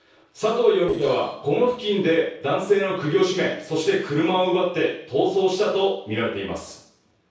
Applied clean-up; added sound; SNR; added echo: neural separator model SepFormer DNS4.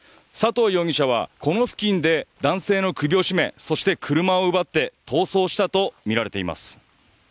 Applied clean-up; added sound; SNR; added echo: none; none; none; none.